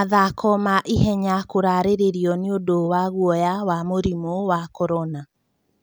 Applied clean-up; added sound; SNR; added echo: none; none; none; none.